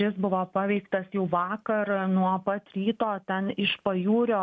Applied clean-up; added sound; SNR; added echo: none; none; none; none.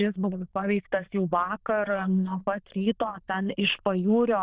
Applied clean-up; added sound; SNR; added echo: neural diffusion model UNIVERSE++.